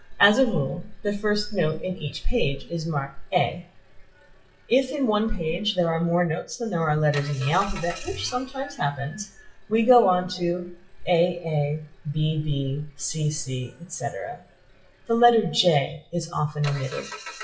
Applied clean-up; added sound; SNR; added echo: classical method WPE with log-MMSE.